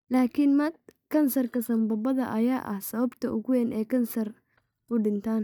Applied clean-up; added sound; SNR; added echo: neural mask model DeepFilterNet 3.